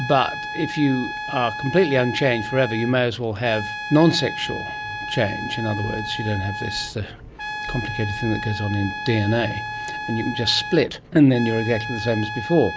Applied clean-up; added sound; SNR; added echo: none; Trumpet; 8 dB; none.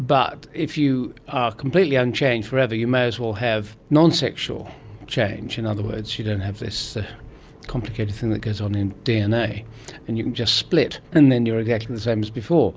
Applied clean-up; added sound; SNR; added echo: none; none; none; none.